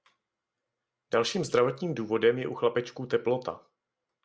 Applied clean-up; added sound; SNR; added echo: none; none; none; none.